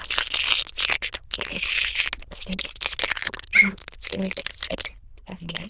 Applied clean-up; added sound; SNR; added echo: neural diffusion model UNIVERSE++.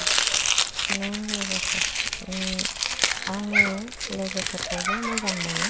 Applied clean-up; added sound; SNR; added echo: none; Domestic sounds, home sounds; -3 dB; none.